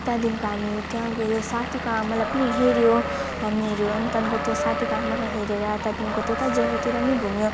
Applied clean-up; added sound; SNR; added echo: none; Livestock, farm animals, working animals + Engine / Vehicle; 4 dB; none.